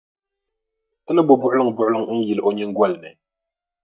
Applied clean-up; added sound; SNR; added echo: neural mask model DeepFilterNet 3.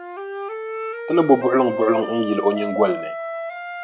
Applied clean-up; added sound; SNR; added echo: none; Wind instrument, woodwind instrument; 7 dB; none.